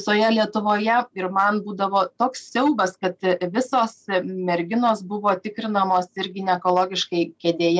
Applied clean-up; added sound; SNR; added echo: none; none; none; none.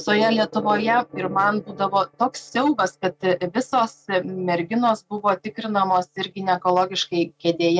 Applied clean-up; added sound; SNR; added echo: neural mask model RNNoise.